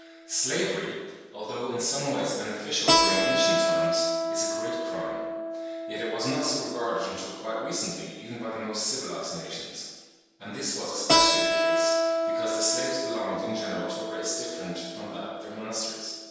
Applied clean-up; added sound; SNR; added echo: none; Keyboard (musical); -2 dB; reverberation time 1.2 s.